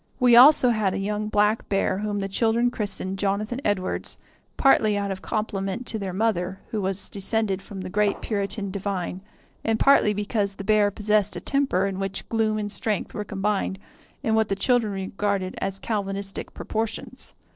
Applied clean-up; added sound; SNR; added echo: neural separator model SepFormer DNS4.